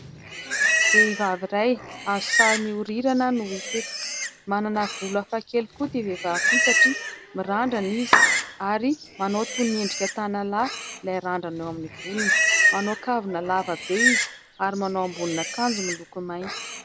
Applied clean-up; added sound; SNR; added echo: none; Livestock, farm animals, working animals + Clapping; -1 dB; none.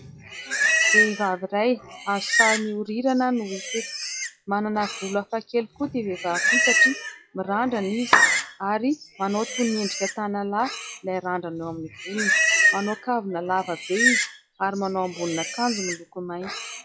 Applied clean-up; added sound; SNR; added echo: classical method log-MMSE.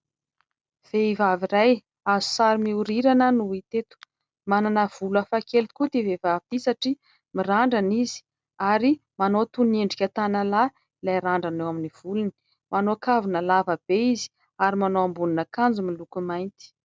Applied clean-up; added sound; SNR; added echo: none; none; none; none.